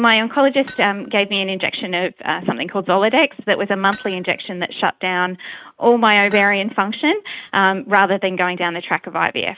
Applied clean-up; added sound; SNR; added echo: neural mask model RNNoise.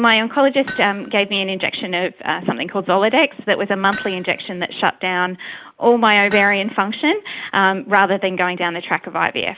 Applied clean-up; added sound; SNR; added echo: none; Hammer; 19 dB; none.